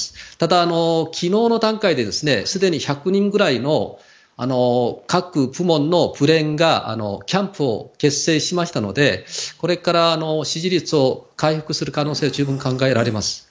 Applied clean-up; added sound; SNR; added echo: none; Breathing; 20 dB; none.